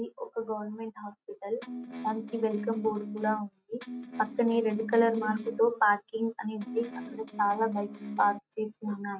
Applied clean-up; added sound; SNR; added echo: neural mask model RNNoise.